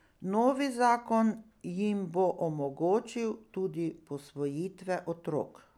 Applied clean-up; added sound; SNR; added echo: none; none; none; none.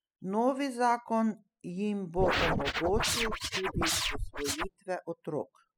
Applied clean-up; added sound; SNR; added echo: classical method spectral subtraction.